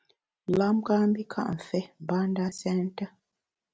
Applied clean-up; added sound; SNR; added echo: none; none; none; none.